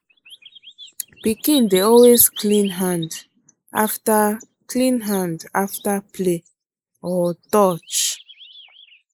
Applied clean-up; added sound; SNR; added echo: neural mask model Resemble Enhance denoiser.